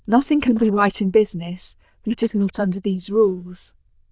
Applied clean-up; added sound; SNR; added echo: neural diffusion model UNIVERSE++.